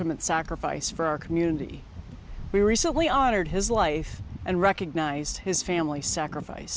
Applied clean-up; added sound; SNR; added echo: none; Wind; 12 dB; none.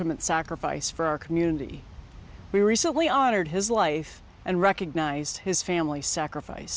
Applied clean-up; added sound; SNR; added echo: none; none; none; none.